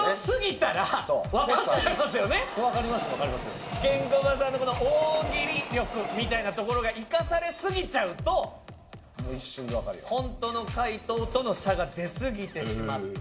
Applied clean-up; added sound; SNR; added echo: none; Train; 13 dB; reverberation time 2.1 s.